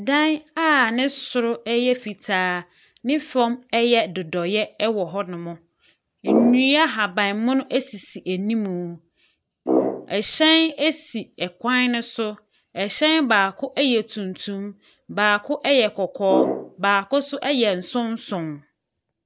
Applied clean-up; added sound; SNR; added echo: none; Brass instrument; 3 dB; none.